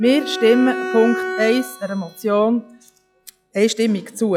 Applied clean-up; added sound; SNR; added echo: classical method log-MMSE.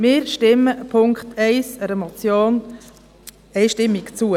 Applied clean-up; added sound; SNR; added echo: none; none; none; none.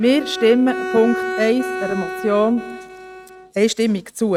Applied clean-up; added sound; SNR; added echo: neural mask model RNNoise.